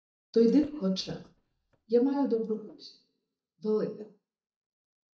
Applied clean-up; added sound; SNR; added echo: neural mask model DeepFilterNet 3.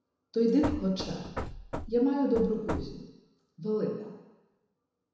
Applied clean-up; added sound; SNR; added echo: none; Knock / Wood; 7 dB; reverberation time 1.0 s.